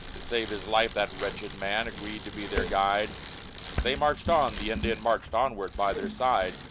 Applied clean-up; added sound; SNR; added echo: none; Bicycle; 8 dB; none.